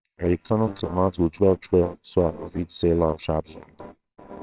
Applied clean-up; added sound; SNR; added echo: neural separator model SepFormer WHAMR!.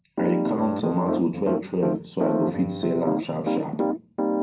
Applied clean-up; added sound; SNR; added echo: none; Piano; 0 dB; reverberation time 0.6 s.